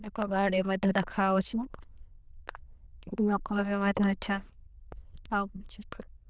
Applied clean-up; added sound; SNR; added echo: neural diffusion model UNIVERSE++.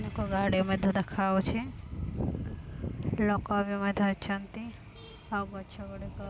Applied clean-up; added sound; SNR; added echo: none; none; none; none.